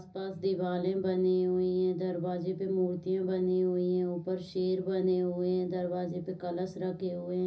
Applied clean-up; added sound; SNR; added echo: none; none; none; reverberation time 0.4 s.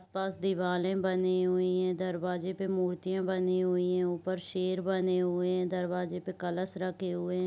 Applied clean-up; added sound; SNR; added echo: none; none; none; none.